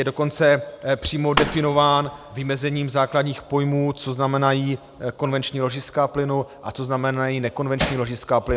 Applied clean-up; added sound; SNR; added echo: none; Fireworks + Hammer; 6 dB; none.